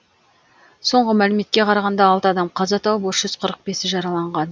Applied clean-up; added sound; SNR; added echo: none; none; none; none.